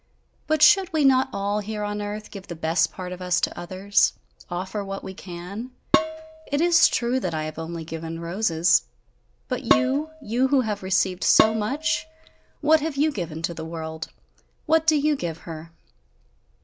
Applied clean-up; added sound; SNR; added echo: none; Dishes, pots, and pans; 2 dB; none.